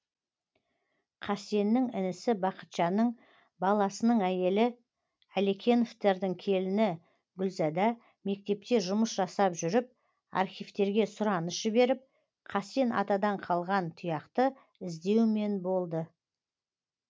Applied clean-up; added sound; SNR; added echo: none; none; none; none.